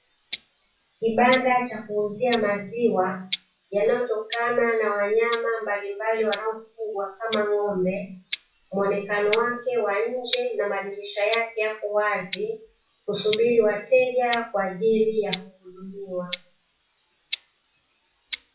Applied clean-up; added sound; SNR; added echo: classical method WPE with log-MMSE.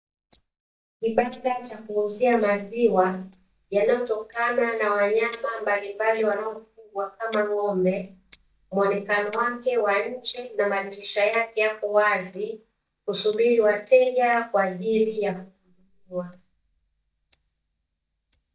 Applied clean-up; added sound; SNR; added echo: neural mask model DeepFilterNet 3.